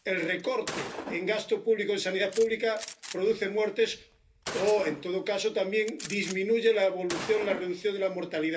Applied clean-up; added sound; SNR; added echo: none; Gunshot, gunfire; 14 dB; reverberation time 0.3 s.